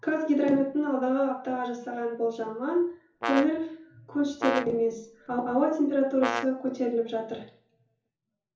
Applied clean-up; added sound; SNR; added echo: none; Brass instrument; 8 dB; reverberation time 0.7 s.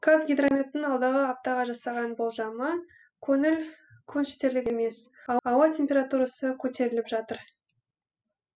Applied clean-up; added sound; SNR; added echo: none; none; none; none.